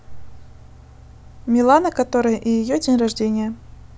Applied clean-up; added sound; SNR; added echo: none; none; none; none.